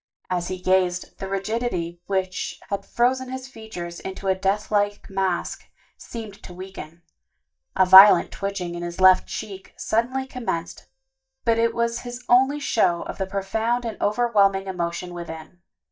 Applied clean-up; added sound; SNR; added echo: neural mask model DeepFilterNet 3.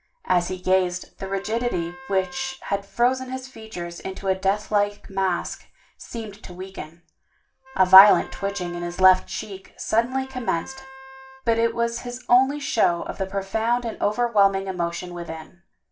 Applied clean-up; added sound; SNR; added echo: none; Wind instrument, woodwind instrument; 19 dB; reverberation time 0.2 s.